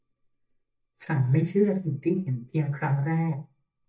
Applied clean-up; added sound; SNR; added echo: neural mask model DeepFilterNet 3.